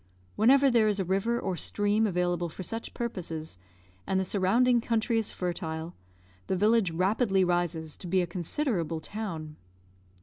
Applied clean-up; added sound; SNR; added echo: none; none; none; none.